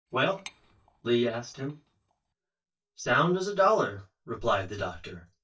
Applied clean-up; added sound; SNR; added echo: neural mask model DeepFilterNet 3.